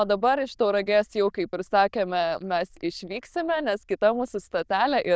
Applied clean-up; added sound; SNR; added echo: neural diffusion model UNIVERSE++.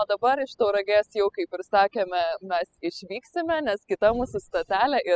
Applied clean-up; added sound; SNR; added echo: classical method spectral subtraction.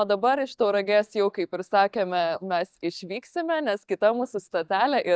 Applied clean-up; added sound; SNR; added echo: neural mask model DeepFilterNet 3.